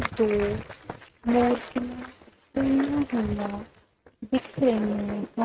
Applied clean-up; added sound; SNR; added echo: neural mask model RNNoise.